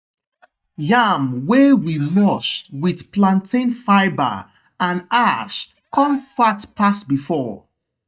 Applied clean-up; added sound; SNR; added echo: neural mask model DeepFilterNet 3.